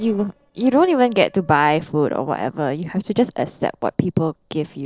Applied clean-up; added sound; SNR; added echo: neural separator model SepFormer DNS4.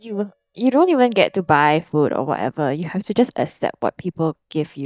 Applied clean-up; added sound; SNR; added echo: neural mask model DeepFilterNet 3.